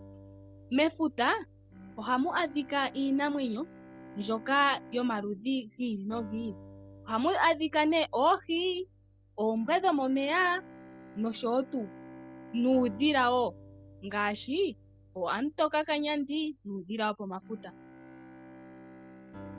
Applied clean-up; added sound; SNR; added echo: none; Bowed string instrument + Acoustic guitar; 19 dB; none.